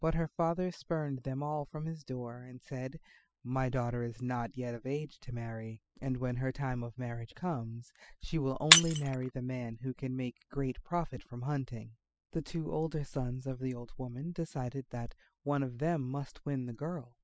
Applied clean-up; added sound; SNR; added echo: classical method spectral subtraction.